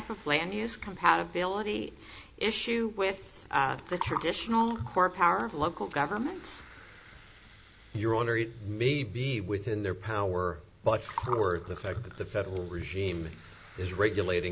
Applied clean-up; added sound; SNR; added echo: none; Gurgling; 14 dB; none.